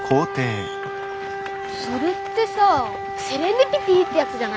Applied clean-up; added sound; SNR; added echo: none; Wind instrument, woodwind instrument; 7 dB; none.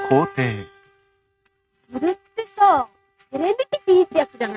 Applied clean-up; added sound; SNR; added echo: neural mask model RNNoise.